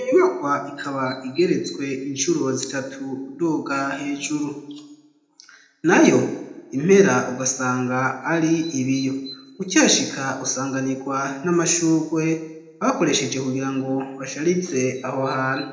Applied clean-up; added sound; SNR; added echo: none; none; none; reverberation time 0.7 s.